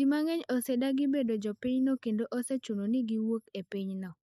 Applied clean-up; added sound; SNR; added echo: neural mask model Resemble Enhance denoiser.